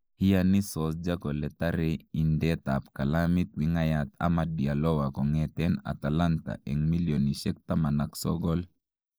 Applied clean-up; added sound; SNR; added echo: neural mask model Resemble Enhance denoiser.